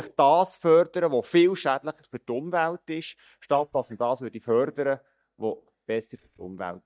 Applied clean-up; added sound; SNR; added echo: neural mask model DeepFilterNet 3.